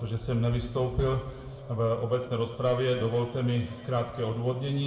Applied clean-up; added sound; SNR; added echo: none; none; none; reverberation time 1.9 s.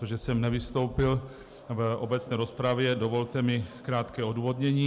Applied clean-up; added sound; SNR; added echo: none; none; none; none.